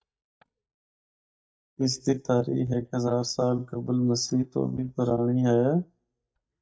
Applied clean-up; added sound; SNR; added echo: neural mask model DeepFilterNet 3.